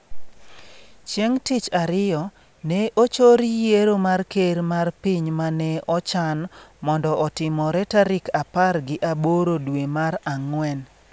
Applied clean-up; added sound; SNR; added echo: none; none; none; none.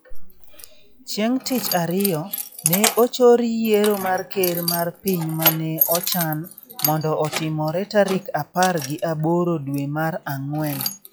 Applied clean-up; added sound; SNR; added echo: classical method log-MMSE.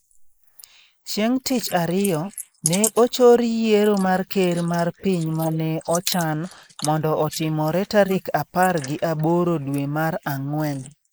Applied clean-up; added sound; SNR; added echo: neural mask model Resemble Enhance denoiser.